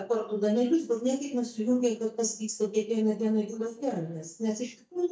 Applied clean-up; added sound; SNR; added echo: neural mask model DeepFilterNet 3.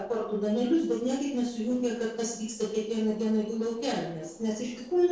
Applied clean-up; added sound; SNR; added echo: neural separator model SepFormer DNS4.